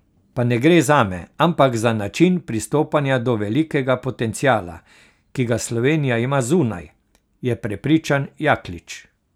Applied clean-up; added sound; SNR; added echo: none; none; none; none.